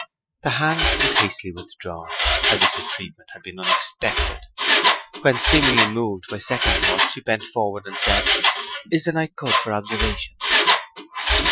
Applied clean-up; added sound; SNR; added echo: classical method Wiener filter.